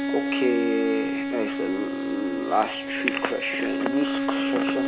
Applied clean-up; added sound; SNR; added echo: none; Bowed string instrument; 0 dB; none.